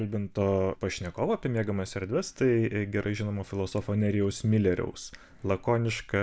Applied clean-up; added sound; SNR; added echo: none; none; none; none.